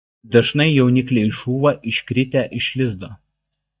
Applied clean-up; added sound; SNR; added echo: neural mask model DeepFilterNet 3.